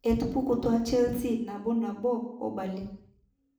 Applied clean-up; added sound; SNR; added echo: none; none; none; reverberation time 0.6 s.